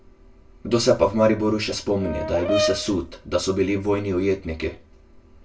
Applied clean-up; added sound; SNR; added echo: none; Brass instrument; 4 dB; reverberation time 0.2 s.